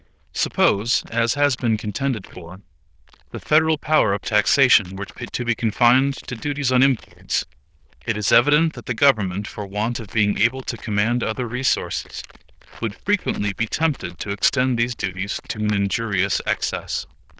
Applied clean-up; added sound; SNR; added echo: neural diffusion model UNIVERSE++.